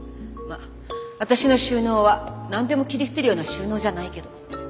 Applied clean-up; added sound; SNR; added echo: none; none; none; none.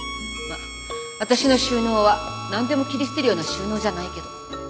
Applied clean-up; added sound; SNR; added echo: none; Harmonica; 11 dB; none.